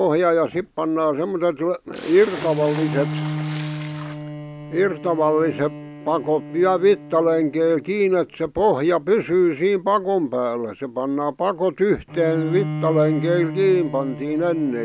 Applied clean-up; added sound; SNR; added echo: none; Splash, splatter + Bowed string instrument; 11 dB; none.